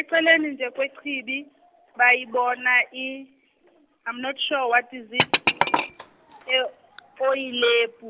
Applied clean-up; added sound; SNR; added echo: none; Glass; 3 dB; none.